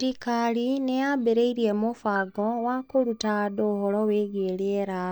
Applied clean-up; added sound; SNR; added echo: neural mask model DeepFilterNet 3.